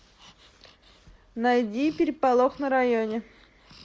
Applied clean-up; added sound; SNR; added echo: none; none; none; none.